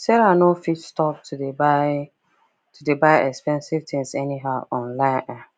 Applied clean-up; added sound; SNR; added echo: none; none; none; none.